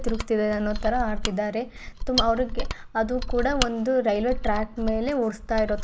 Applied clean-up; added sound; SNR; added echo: none; Mechanisms; 4 dB; none.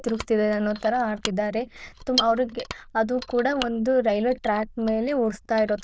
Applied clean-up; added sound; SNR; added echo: neural diffusion model UNIVERSE++.